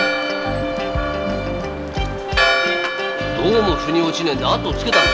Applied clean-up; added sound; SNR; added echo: none; Church bell; 1 dB; none.